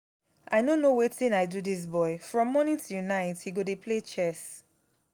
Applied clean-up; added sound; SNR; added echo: none; none; none; none.